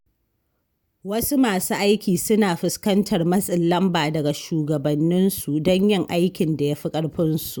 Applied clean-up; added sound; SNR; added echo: none; none; none; none.